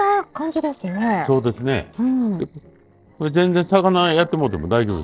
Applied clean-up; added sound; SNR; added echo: neural separator model SepFormer DNS4.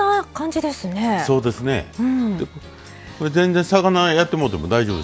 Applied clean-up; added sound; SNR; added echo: none; none; none; none.